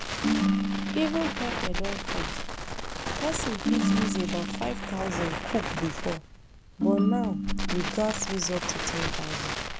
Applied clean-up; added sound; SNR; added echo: none; Crackle + Ringtone; -3 dB; none.